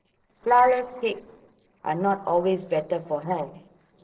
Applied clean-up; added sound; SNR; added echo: neural separator model SepFormer DNS4.